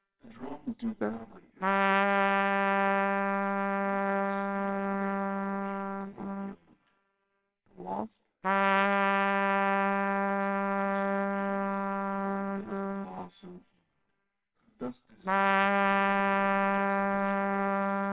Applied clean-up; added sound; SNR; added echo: neural separator model SepFormer WHAMR!.